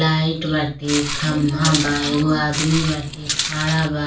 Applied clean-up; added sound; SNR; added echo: none; Walk, footsteps; 6 dB; reverberation time 0.3 s.